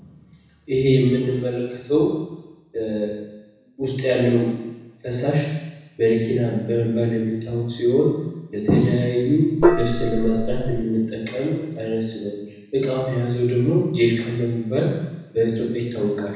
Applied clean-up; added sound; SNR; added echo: none; Gong; -2 dB; reverberation time 1.1 s.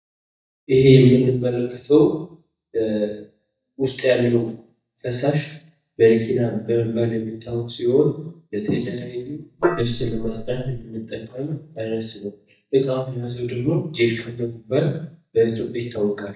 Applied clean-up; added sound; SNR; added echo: neural mask model DeepFilterNet 3.